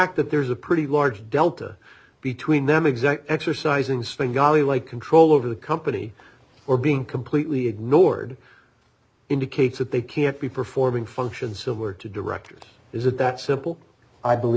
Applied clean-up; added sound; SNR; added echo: none; none; none; none.